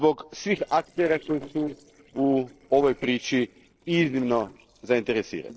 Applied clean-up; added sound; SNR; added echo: neural separator model SepFormer DNS4.